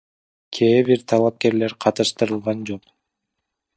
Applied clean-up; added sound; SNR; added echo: neural mask model DeepFilterNet 3.